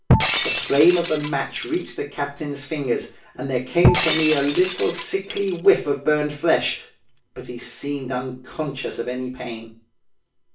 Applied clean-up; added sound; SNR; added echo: none; Shatter; 1 dB; reverberation time 0.3 s.